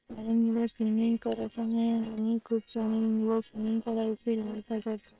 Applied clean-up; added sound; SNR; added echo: neural separator model SepFormer WHAM!.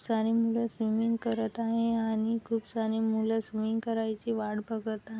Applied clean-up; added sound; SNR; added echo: none; none; none; none.